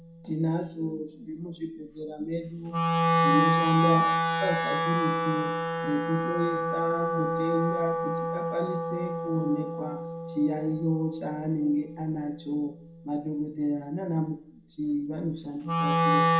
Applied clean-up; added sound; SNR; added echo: none; Wind instrument, woodwind instrument; -1 dB; reverberation time 0.4 s.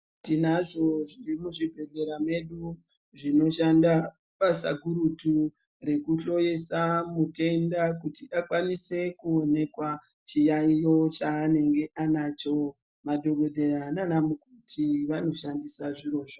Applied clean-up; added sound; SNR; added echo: none; none; none; none.